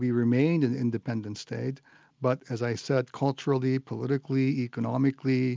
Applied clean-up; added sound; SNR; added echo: none; none; none; none.